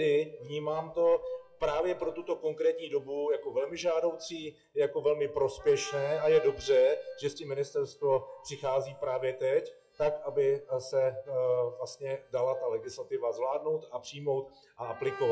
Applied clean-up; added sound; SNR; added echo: classical method WPE with log-MMSE.